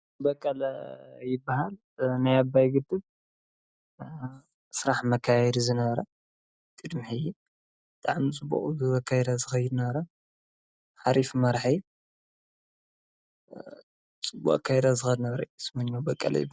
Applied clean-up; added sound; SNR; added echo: none; none; none; none.